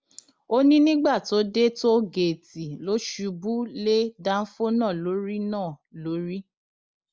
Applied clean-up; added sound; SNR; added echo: none; none; none; none.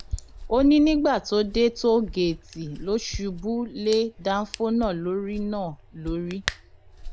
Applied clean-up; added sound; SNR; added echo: none; Hands; 13 dB; none.